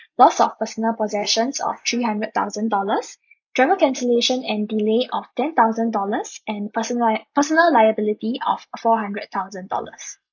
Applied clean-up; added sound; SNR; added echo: neural mask model Resemble Enhance denoiser.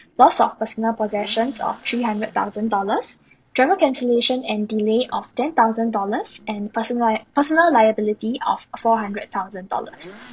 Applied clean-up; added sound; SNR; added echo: neural separator model SepFormer DNS4.